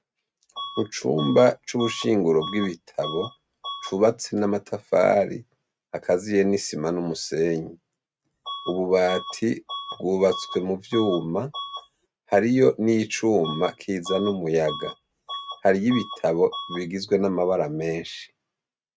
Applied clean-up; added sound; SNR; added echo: neural mask model RNNoise.